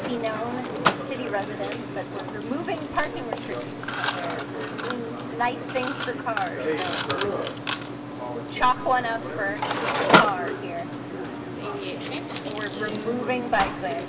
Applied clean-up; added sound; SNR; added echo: none; Mechanisms; -2 dB; reverberation time 1.1 s.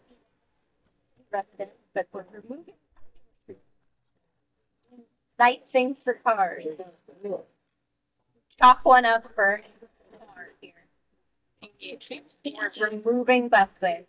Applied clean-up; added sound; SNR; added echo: neural mask model DeepFilterNet 3.